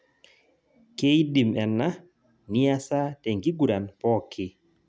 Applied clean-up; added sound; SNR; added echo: none; none; none; none.